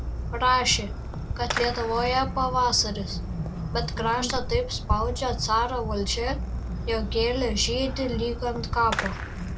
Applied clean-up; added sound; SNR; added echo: none; Fireworks; 3 dB; none.